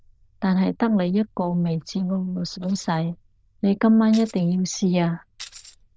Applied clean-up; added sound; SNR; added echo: neural diffusion model UNIVERSE++.